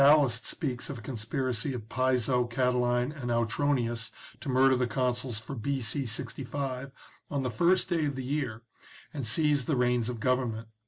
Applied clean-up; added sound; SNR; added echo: none; none; none; none.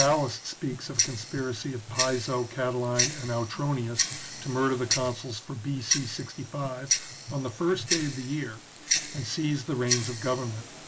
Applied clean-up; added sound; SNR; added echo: none; Tick-tock; 3 dB; none.